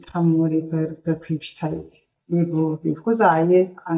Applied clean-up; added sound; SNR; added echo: neural mask model DeepFilterNet 3.